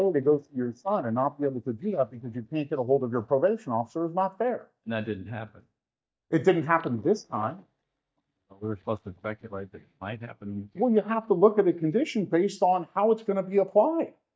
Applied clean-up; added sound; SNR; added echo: neural mask model DeepFilterNet 3.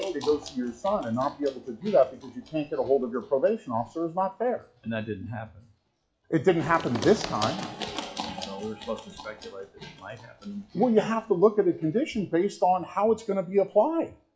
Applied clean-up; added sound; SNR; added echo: classical method WPE with log-MMSE.